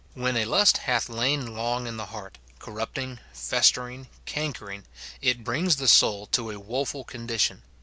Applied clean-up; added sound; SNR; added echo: none; none; none; none.